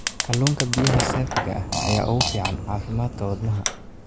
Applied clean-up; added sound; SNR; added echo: none; Fart + Fire; 2 dB; none.